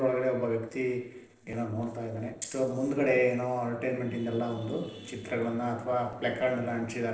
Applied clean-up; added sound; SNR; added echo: neural separator model SepFormer DNS4.